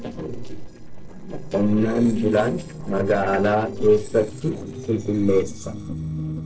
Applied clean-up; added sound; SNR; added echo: neural separator model SepFormer DNS4.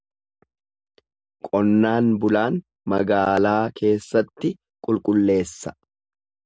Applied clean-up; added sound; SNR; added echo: none; none; none; none.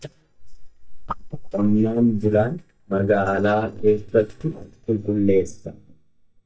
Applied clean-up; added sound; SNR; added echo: neural mask model DeepFilterNet 3.